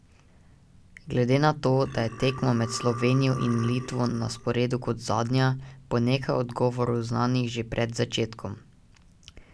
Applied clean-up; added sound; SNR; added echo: none; Burping, eructation; 14 dB; none.